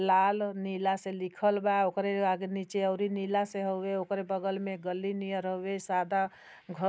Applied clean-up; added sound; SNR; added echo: none; none; none; none.